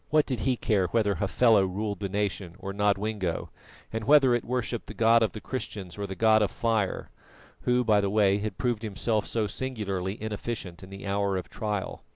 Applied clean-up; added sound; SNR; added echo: none; none; none; none.